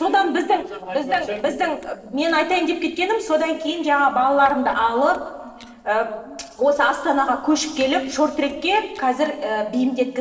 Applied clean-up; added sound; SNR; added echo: neural separator model SepFormer DNS4.